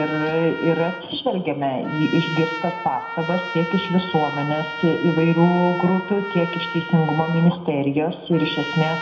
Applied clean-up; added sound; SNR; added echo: none; Trumpet; 10 dB; reverberation time 0.8 s.